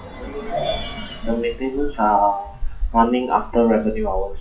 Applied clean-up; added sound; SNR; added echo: classical method WPE with log-MMSE.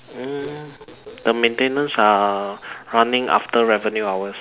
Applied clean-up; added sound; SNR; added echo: none; none; none; none.